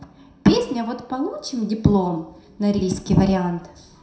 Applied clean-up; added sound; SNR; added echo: none; none; none; reverberation time 0.7 s.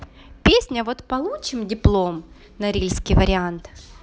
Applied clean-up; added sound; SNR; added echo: none; none; none; none.